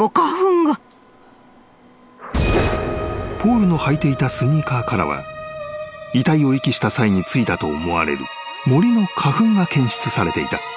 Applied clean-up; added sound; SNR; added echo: none; none; none; none.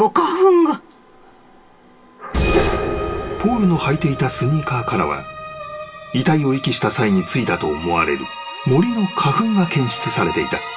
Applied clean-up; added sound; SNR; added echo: none; none; none; reverberation time 0.2 s.